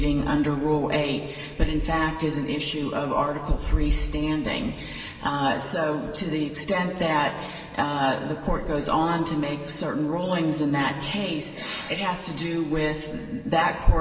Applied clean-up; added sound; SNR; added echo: none; none; none; reverberation time 1.9 s.